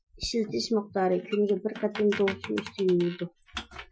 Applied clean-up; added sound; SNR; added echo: classical method Wiener filter.